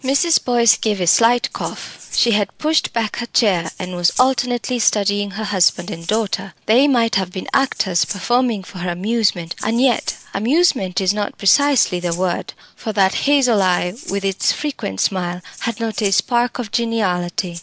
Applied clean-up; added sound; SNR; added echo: none; Rattle (instrument); 19 dB; none.